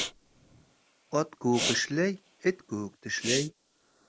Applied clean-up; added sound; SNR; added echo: neural mask model Resemble Enhance denoiser.